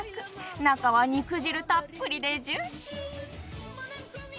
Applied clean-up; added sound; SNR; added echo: none; none; none; none.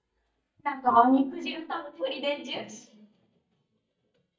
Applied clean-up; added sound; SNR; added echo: neural mask model DeepFilterNet 3.